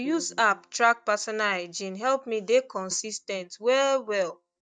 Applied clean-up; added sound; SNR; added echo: neural mask model DeepFilterNet 3.